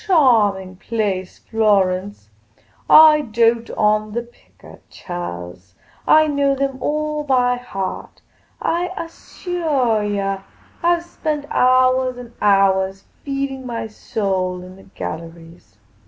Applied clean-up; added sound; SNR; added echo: none; none; none; none.